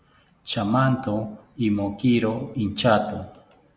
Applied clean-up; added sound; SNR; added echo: none; none; none; none.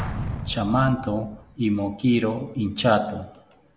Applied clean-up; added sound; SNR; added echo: none; Explosion; 12 dB; none.